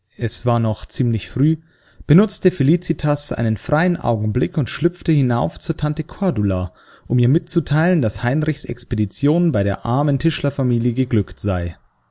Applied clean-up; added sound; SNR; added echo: none; none; none; none.